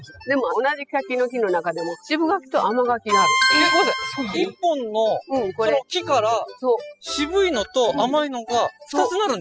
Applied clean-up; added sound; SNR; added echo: classical method spectral subtraction.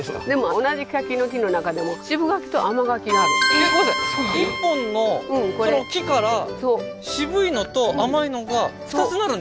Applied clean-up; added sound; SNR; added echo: none; Bowed string instrument; 4 dB; none.